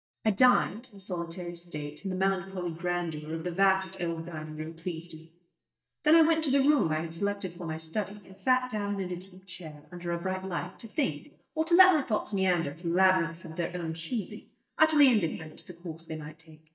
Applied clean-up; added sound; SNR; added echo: neural mask model DeepFilterNet 3.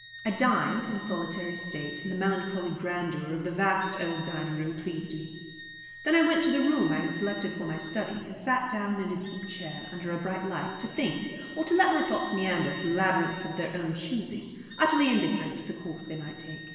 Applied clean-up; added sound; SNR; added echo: none; Wind instrument, woodwind instrument; 15 dB; reverberation time 1.6 s.